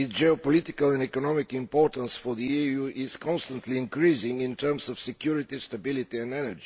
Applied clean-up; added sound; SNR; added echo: none; none; none; none.